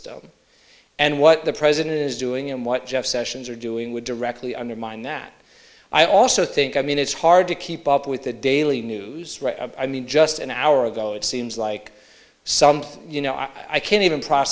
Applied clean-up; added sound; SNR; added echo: none; none; none; none.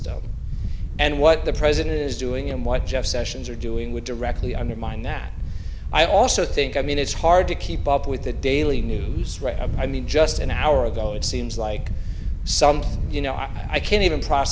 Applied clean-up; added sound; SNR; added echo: none; Wind; 2 dB; none.